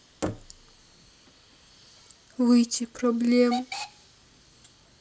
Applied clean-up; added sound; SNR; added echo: none; Hiss / Alarm / Train; 16 dB; none.